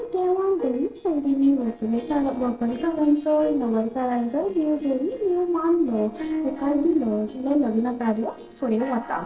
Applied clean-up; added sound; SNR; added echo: neural separator model SepFormer DNS4.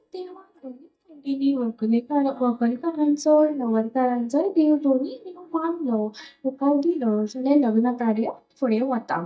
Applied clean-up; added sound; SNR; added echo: neural mask model DeepFilterNet 3.